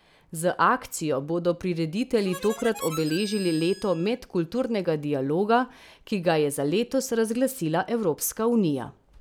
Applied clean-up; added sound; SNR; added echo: none; Harmonica; 14 dB; none.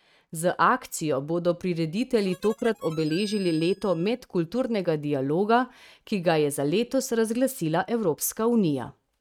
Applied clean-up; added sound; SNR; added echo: neural mask model RNNoise.